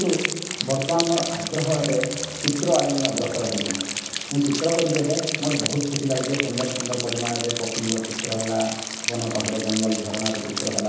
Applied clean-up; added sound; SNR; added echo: none; Rain; 4 dB; reverberation time 0.8 s.